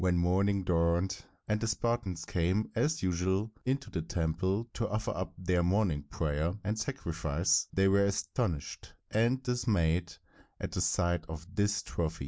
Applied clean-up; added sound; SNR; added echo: none; none; none; none.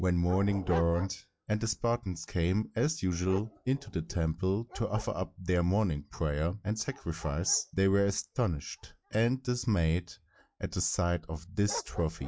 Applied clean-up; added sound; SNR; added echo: classical method log-MMSE.